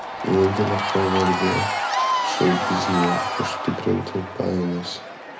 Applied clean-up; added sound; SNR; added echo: none; Crowd / Cheering; 1 dB; reverberation time 0.3 s.